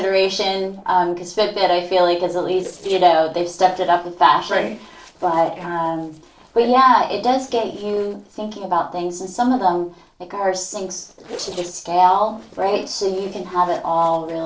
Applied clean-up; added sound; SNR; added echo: neural separator model SepFormer DNS4.